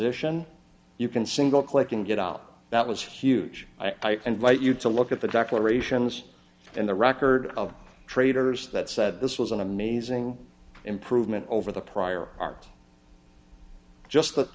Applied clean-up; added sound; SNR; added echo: none; none; none; none.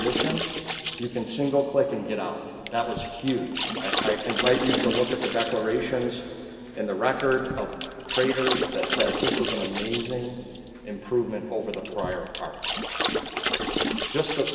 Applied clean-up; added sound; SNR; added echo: none; Water / Splash, splatter; 3 dB; reverberation time 2.7 s.